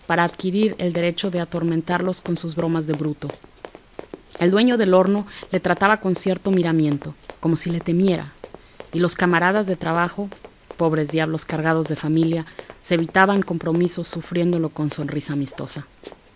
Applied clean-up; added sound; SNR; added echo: none; Run; 20 dB; none.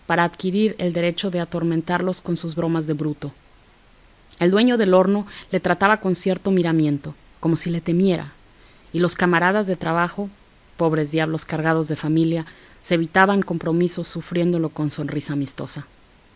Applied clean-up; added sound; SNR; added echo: none; none; none; none.